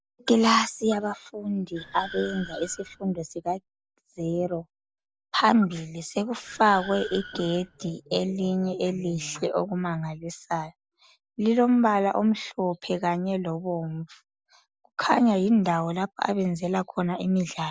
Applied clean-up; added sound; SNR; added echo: none; Car; 16 dB; none.